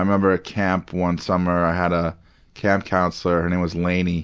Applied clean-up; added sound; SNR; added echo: none; none; none; none.